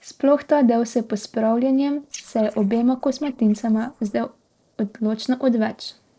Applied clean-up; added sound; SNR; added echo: neural separator model SepFormer DNS4.